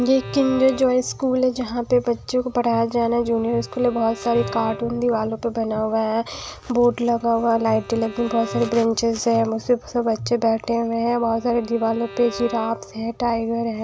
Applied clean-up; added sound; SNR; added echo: none; Bowed string instrument + Fireworks; 18 dB; none.